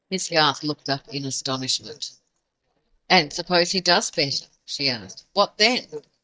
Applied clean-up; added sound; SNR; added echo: neural mask model DeepFilterNet 3.